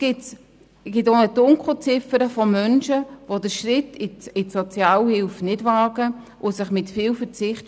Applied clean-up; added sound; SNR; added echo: none; none; none; none.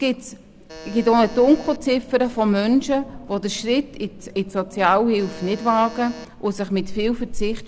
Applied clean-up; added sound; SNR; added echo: none; Wind + Alarm; 13 dB; none.